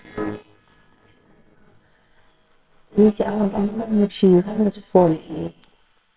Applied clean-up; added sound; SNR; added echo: neural separator model SepFormer WHAMR!.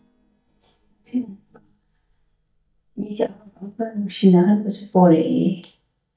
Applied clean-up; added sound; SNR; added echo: neural mask model DeepFilterNet 3.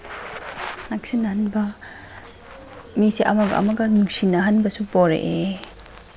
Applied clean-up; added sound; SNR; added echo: none; none; none; none.